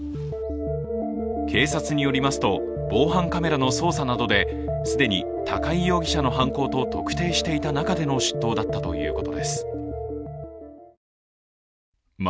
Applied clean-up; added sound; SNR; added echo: none; none; none; none.